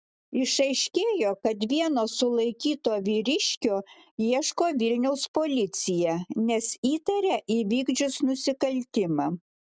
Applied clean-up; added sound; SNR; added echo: none; none; none; none.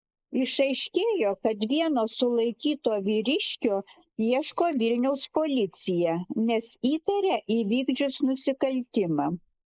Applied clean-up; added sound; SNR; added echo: neural mask model Resemble Enhance denoiser.